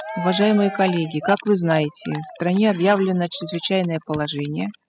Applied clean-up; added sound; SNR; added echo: classical method spectral subtraction.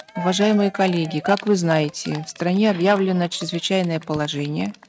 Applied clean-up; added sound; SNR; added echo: neural mask model RNNoise.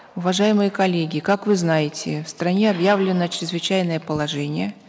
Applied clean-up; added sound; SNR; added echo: none; none; none; none.